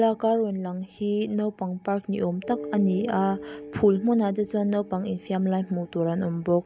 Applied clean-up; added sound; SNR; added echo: none; Mallet percussion; 17 dB; none.